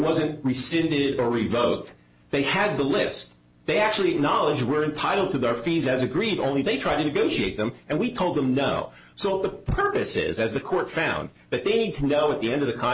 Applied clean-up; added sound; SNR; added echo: none; none; none; none.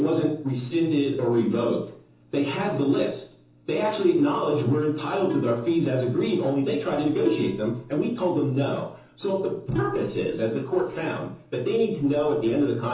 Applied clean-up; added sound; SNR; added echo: none; Plucked string instrument; 14 dB; reverberation time 0.7 s.